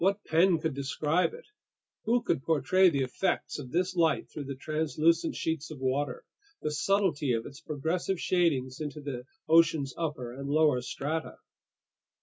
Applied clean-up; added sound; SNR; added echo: none; none; none; none.